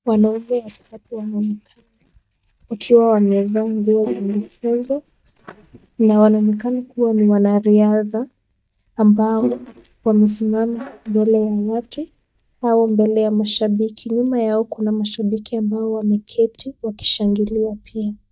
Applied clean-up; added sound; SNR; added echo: neural mask model DeepFilterNet 3.